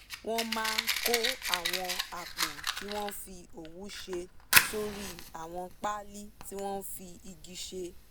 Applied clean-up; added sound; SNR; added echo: none; Fire; -4 dB; none.